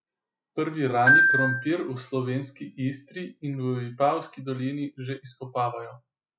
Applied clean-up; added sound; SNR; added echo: classical method log-MMSE.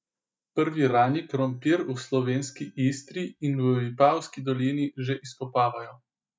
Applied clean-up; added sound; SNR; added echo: neural mask model DeepFilterNet 3.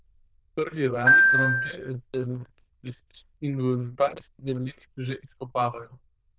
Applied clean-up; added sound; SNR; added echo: neural diffusion model UNIVERSE++.